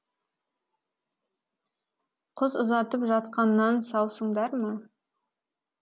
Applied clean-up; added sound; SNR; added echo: none; none; none; none.